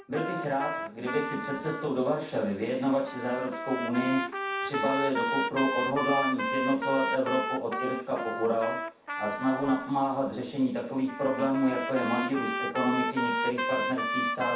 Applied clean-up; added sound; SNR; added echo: none; Trumpet; 4 dB; reverberation time 0.7 s.